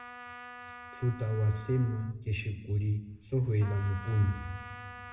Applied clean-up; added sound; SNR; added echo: none; Trumpet; 16 dB; reverberation time 1.4 s.